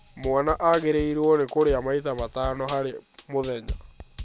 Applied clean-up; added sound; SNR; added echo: none; Drum kit; 14 dB; none.